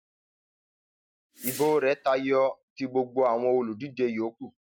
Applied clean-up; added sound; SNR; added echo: none; Whoosh, swoosh, swish; 13 dB; none.